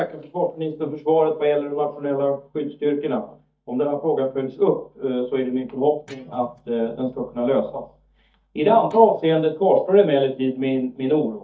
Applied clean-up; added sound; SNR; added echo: neural mask model DeepFilterNet 3.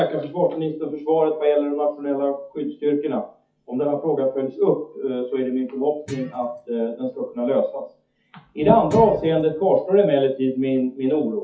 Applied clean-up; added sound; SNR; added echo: classical method WPE with log-MMSE.